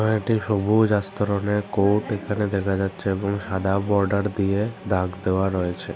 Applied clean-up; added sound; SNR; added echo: none; none; none; none.